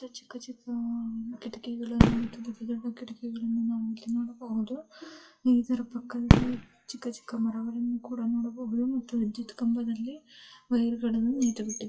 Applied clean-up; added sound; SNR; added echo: classical method WPE with log-MMSE.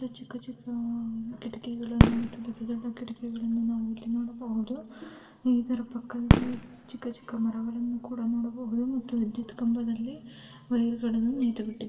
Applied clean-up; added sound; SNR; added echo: none; Fireworks; 0 dB; reverberation time 1.4 s.